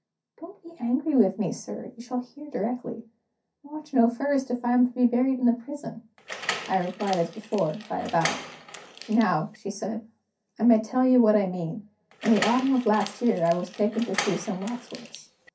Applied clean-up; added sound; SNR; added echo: none; Door; 11 dB; reverberation time 0.3 s.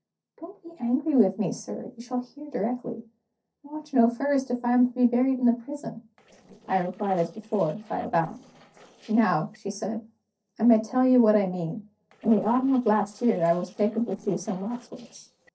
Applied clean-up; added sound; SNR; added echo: neural separator model SepFormer DNS4.